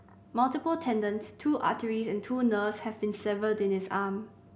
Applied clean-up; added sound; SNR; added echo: none; none; none; none.